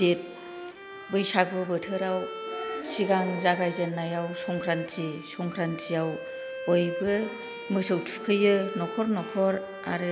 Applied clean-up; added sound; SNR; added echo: none; Bowed string instrument; 11 dB; none.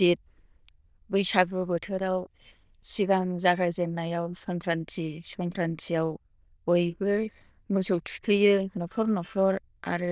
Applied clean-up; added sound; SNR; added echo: neural diffusion model UNIVERSE++.